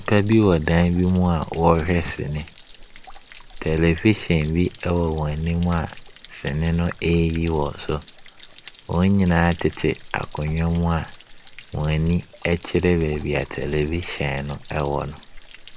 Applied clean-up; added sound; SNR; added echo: none; Stream / Trickle, dribble / Splash, splatter; 16 dB; none.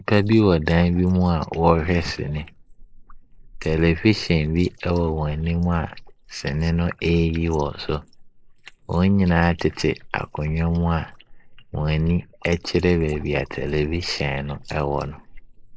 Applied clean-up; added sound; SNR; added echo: neural mask model Resemble Enhance denoiser.